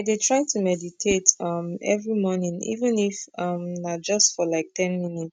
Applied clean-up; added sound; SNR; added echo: neural mask model RNNoise.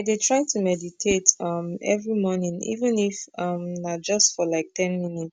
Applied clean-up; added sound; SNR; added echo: none; Whoosh, swoosh, swish; 20 dB; none.